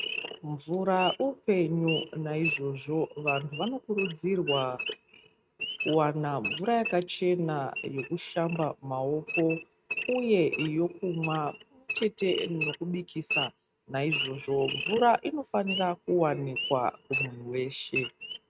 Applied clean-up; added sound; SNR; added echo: neural mask model RNNoise.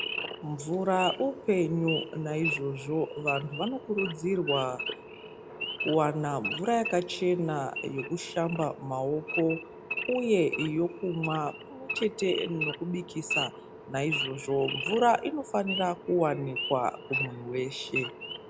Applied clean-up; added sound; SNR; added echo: none; Idling / Wild animals; 7 dB; none.